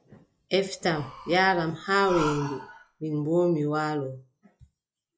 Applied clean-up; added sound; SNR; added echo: classical method log-MMSE.